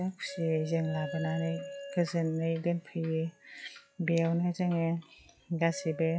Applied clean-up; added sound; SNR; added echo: classical method log-MMSE.